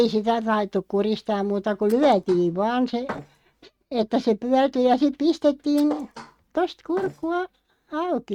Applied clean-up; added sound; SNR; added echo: neural mask model RNNoise.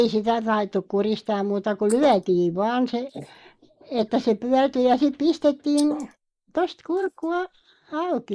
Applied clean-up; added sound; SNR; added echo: neural mask model Resemble Enhance denoiser.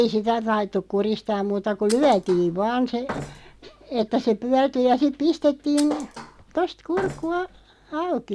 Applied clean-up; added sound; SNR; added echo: none; Thump, thud; 13 dB; none.